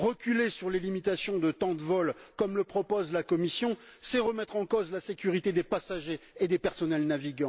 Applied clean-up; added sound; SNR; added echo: none; none; none; none.